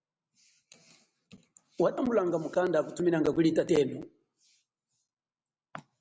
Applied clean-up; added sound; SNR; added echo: none; none; none; none.